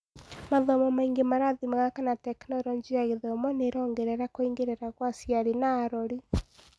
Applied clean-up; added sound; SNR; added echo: none; none; none; none.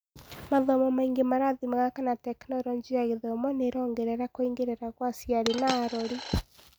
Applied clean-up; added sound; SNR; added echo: none; Coin (dropping); 8 dB; none.